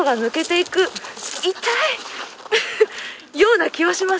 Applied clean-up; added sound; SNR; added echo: none; none; none; none.